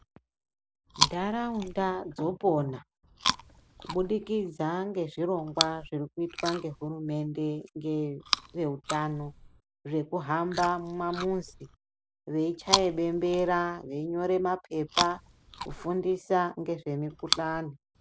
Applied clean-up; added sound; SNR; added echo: none; Chewing, mastication; 6 dB; none.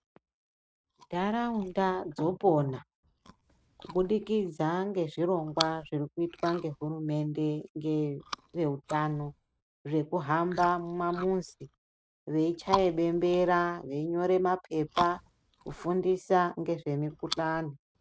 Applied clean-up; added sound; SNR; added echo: neural mask model RNNoise.